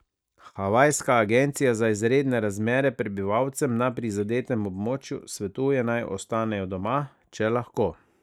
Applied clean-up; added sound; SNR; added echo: neural mask model DeepFilterNet 3.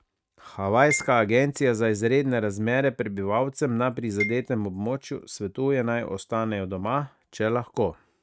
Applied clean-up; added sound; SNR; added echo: neural mask model RNNoise.